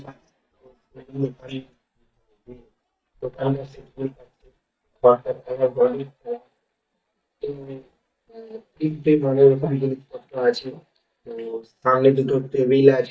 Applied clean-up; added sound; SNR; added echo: neural mask model DeepFilterNet 3.